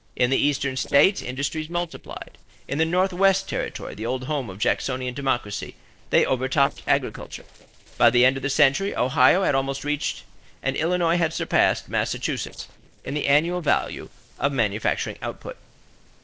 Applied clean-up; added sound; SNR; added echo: neural separator model SepFormer DNS4.